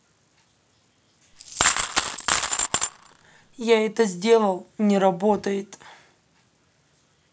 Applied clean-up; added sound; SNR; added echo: none; Coin (dropping); 0 dB; none.